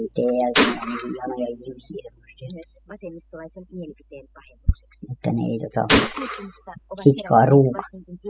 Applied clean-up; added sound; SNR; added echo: classical method spectral subtraction.